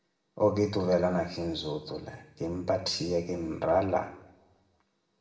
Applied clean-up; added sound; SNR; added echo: none; none; none; reverberation time 0.8 s.